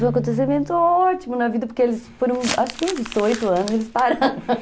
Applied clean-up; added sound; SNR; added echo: none; Guitar + Crumpling, crinkling; 13 dB; none.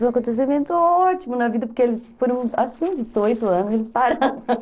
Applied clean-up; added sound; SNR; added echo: neural separator model SepFormer DNS4.